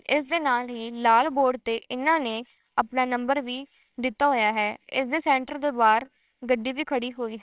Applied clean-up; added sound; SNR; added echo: neural separator model SepFormer WHAMR!.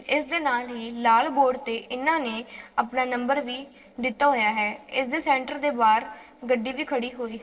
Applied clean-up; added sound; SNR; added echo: neural separator model SepFormer DNS4.